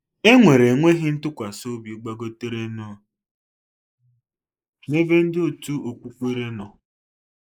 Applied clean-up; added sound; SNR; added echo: neural mask model Resemble Enhance denoiser.